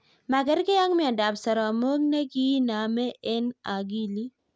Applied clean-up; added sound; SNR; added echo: none; none; none; none.